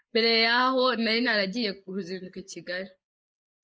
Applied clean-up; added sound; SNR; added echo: neural mask model Resemble Enhance denoiser.